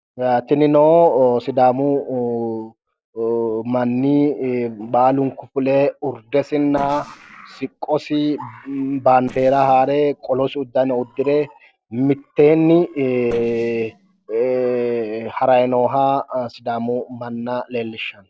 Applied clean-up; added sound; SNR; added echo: neural separator model SepFormer DNS4.